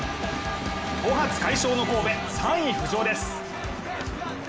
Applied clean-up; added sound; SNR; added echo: none; Alarm; 13 dB; none.